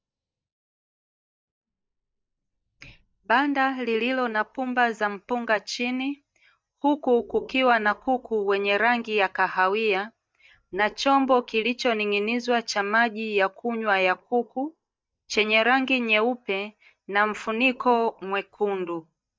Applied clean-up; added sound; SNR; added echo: neural mask model DeepFilterNet 3.